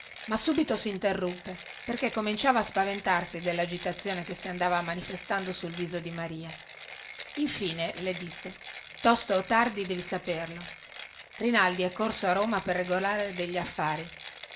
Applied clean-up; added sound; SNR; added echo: none; Mechanisms; 15 dB; reverberation time 0.3 s.